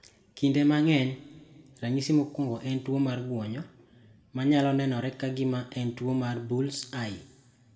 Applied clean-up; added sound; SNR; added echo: none; none; none; reverberation time 1.9 s.